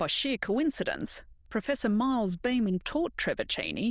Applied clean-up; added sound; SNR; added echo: neural diffusion model UNIVERSE++.